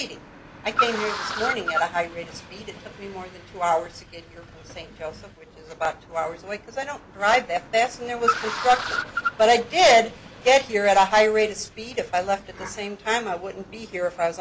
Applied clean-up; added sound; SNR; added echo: none; Car; 9 dB; none.